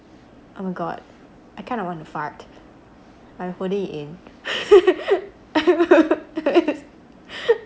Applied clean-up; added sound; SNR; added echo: none; none; none; none.